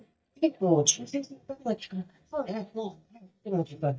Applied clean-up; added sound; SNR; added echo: neural mask model DeepFilterNet 3.